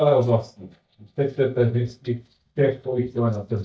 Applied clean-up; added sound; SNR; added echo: neural mask model DeepFilterNet 3.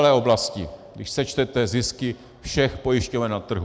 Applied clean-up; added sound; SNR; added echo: none; none; none; none.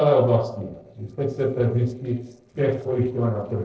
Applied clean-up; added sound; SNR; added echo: neural separator model SepFormer DNS4.